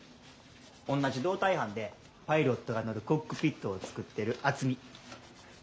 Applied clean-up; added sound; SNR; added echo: none; none; none; none.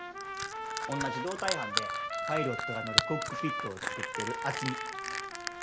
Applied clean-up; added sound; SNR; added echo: none; Trumpet + Crushing; -3 dB; none.